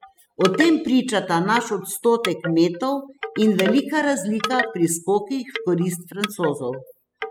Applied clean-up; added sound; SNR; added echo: classical method spectral subtraction.